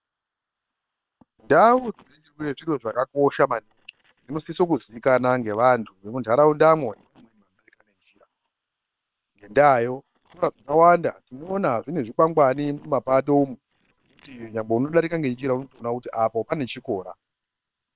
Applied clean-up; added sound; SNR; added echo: neural separator model SepFormer WHAM!.